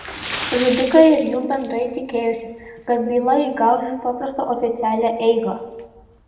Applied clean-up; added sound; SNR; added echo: none; Splash, splatter; 16 dB; reverberation time 1.0 s.